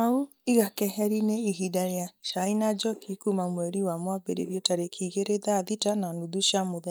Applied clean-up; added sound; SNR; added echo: neural mask model DeepFilterNet 3.